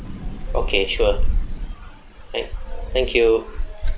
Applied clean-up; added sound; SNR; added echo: none; Thunder / Rain; -1 dB; none.